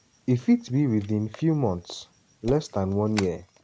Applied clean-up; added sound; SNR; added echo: none; Whoosh, swoosh, swish + Camera; 19 dB; none.